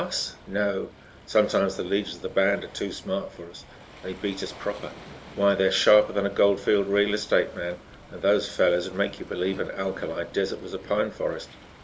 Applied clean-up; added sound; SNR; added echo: none; Waves, surf; 19 dB; none.